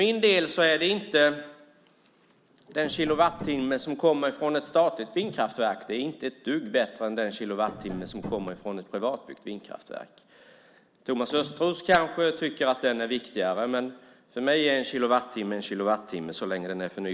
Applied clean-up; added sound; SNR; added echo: none; Tap; 13 dB; none.